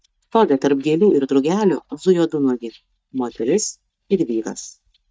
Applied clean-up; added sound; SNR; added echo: neural mask model DeepFilterNet 3.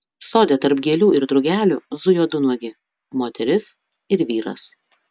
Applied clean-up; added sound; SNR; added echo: none; none; none; none.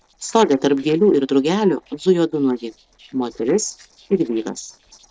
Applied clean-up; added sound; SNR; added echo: neural separator model SepFormer DNS4.